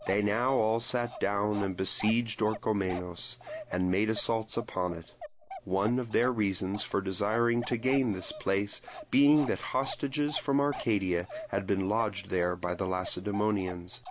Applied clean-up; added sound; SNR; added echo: none; Bark; 16 dB; none.